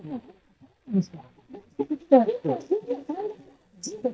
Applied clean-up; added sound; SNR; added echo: neural mask model DeepFilterNet 3.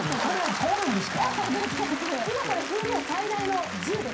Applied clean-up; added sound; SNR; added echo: none; Applause / Crowd; 4 dB; reverberation time 0.3 s.